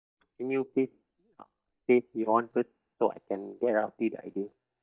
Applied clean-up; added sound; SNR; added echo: neural mask model DeepFilterNet 3.